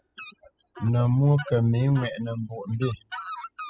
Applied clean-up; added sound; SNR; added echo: classical method spectral subtraction.